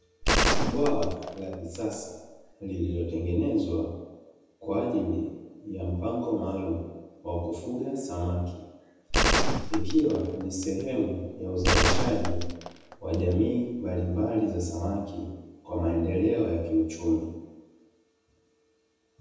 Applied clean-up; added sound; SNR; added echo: none; Gunshot, gunfire; -2 dB; reverberation time 1.1 s.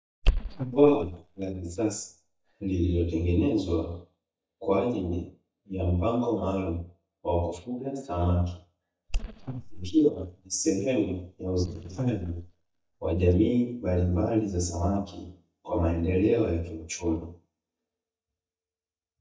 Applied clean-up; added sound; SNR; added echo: neural mask model DeepFilterNet 3.